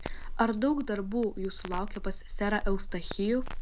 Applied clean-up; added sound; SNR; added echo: none; Crackle; 3 dB; none.